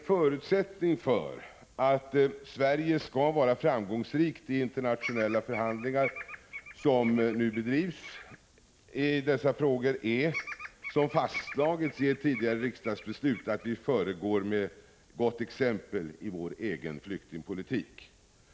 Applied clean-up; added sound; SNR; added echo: none; Bird vocalization, bird call, bird song; 13 dB; none.